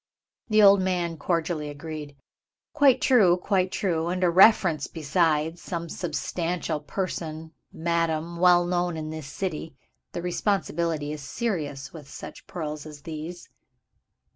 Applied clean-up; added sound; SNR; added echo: none; none; none; none.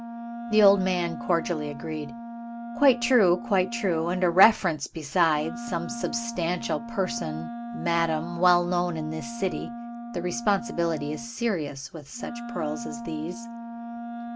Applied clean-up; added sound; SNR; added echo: none; Wind instrument, woodwind instrument; 10 dB; none.